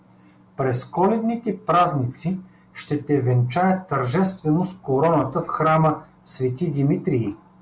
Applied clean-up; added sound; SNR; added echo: none; none; none; none.